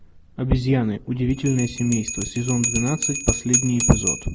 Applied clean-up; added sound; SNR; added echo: none; Bell; 5 dB; none.